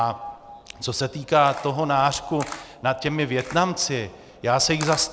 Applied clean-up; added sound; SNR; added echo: none; Camera; 18 dB; none.